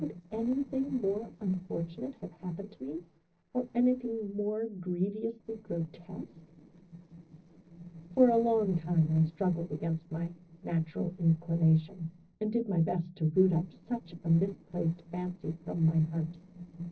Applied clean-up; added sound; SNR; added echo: neural separator model SepFormer DNS4.